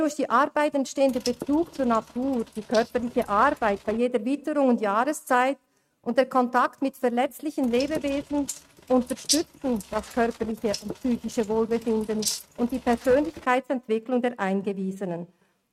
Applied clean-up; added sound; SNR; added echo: neural mask model RNNoise.